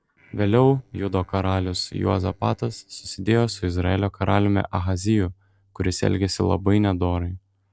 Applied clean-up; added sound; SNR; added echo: neural separator model SepFormer DNS4.